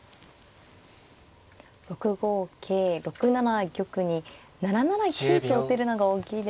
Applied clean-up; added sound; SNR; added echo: none; Bowed string instrument; 12 dB; none.